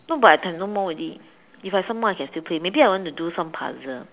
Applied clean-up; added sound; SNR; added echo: none; none; none; none.